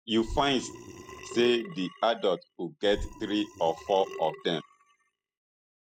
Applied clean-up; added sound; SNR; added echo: classical method spectral subtraction.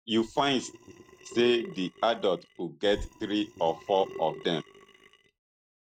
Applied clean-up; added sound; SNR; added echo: neural mask model RNNoise.